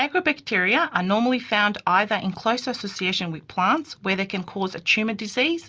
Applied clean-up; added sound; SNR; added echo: none; none; none; none.